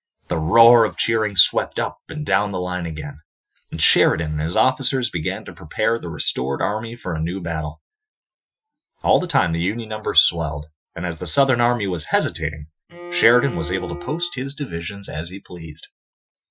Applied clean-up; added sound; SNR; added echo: classical method Wiener filter.